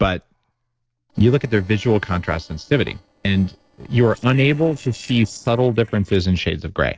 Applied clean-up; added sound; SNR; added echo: neural separator model SepFormer DNS4.